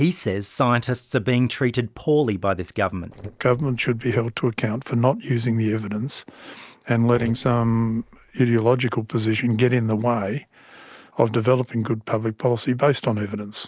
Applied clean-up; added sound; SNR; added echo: neural separator model SepFormer DNS4.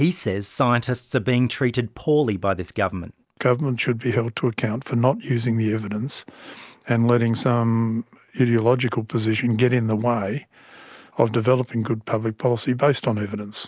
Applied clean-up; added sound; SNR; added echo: none; none; none; none.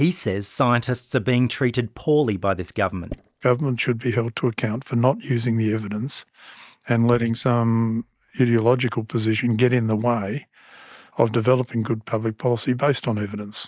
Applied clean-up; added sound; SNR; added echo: neural mask model DeepFilterNet 3.